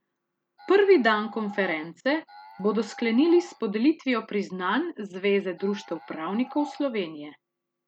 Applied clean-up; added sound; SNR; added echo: none; Animal; 19 dB; none.